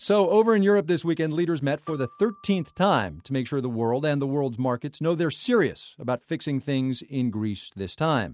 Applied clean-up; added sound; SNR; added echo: neural mask model RNNoise.